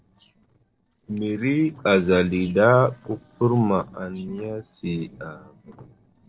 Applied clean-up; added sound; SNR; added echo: neural separator model SepFormer DNS4.